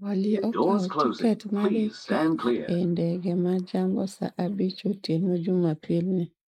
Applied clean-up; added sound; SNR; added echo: neural mask model Resemble Enhance denoiser.